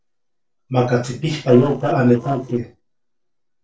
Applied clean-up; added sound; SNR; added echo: neural separator model SepFormer DNS4.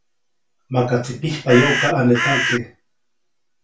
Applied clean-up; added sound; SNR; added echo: none; Bird; -1 dB; reverberation time 0.2 s.